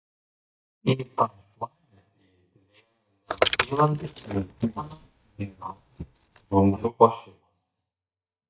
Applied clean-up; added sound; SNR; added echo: neural mask model DeepFilterNet 3.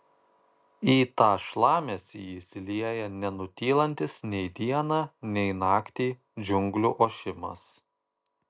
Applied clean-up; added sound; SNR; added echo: none; none; none; none.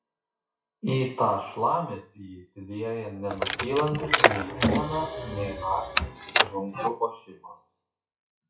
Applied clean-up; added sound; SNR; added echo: classical method WPE with log-MMSE.